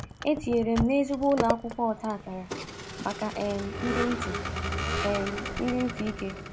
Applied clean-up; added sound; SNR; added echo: none; Vehicle; 4 dB; none.